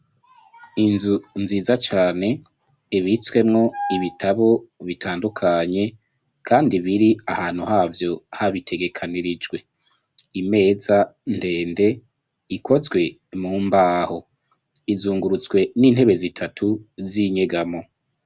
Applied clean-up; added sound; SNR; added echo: none; none; none; none.